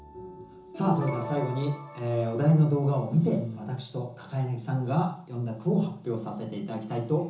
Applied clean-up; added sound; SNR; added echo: none; none; none; reverberation time 0.7 s.